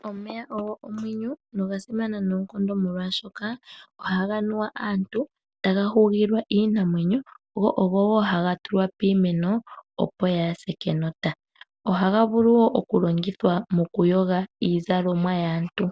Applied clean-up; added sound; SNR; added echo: none; none; none; none.